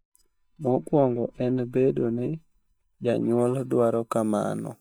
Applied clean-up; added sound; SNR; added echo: neural mask model DeepFilterNet 3.